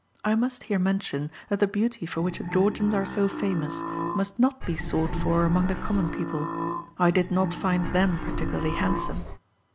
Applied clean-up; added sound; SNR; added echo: none; Bird + Burping, eructation; 4 dB; none.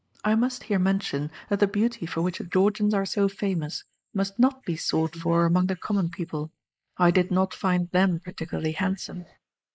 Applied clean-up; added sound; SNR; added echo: neural mask model Resemble Enhance denoiser.